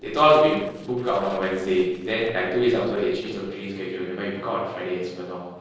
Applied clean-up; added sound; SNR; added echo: neural separator model SepFormer DNS4.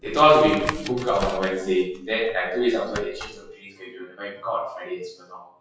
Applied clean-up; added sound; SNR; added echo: classical method WPE with log-MMSE.